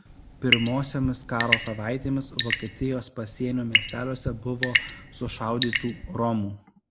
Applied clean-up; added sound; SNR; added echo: none; Drip / Sink (filling or washing) / Water tap, faucet / Water; -1 dB; none.